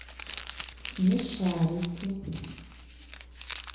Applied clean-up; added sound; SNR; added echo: none; Crumpling, crinkling; 7 dB; reverberation time 1.0 s.